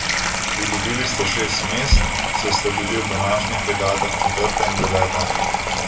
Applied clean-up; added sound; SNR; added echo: none; Sink (filling or washing) / Water tap, faucet; -3 dB; reverberation time 1.9 s.